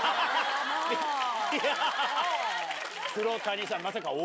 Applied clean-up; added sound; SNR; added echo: none; none; none; none.